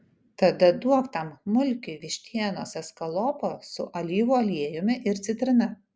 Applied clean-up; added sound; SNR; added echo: none; none; none; none.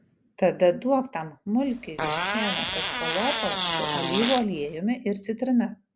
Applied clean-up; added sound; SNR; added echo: none; Fart; 2 dB; none.